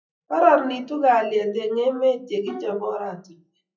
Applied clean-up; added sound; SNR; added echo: classical method WPE with log-MMSE.